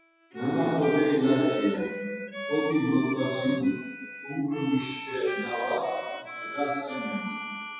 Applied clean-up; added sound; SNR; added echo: classical method WPE with log-MMSE.